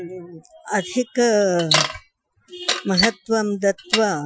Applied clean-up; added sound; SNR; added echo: classical method Wiener filter.